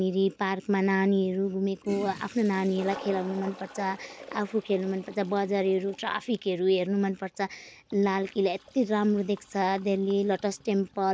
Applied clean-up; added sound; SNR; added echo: none; Toilet flush; 20 dB; none.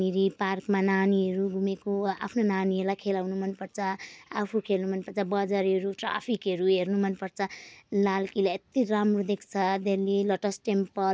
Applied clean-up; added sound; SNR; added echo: none; none; none; none.